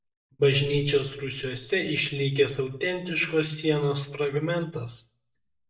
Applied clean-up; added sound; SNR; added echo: neural mask model DeepFilterNet 3.